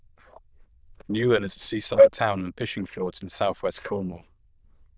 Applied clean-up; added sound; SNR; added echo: neural diffusion model UNIVERSE++.